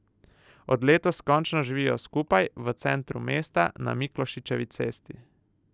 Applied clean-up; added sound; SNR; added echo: none; none; none; none.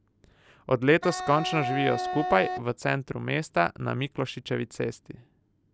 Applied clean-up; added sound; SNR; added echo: none; Wind instrument, woodwind instrument; 4 dB; none.